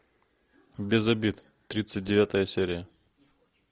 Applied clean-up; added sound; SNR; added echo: none; none; none; none.